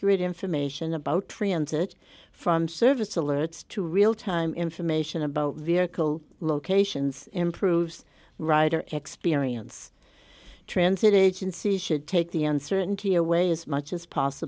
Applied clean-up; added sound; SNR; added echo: none; none; none; none.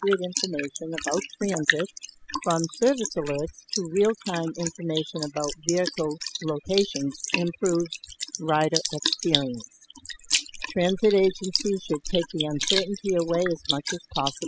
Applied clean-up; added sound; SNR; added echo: classical method spectral subtraction.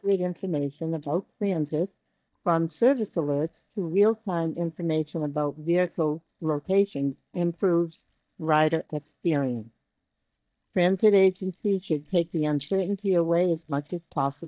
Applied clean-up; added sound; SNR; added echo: neural mask model DeepFilterNet 3.